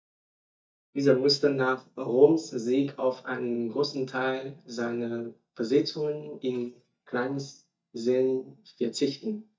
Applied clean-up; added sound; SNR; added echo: neural mask model DeepFilterNet 3.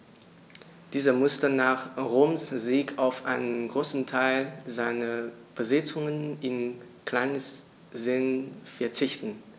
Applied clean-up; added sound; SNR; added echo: none; none; none; none.